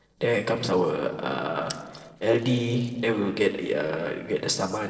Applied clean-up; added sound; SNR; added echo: neural separator model SepFormer DNS4.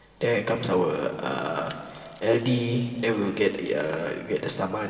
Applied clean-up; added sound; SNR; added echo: none; Mechanisms / Bicycle; 16 dB; reverberation time 2.8 s.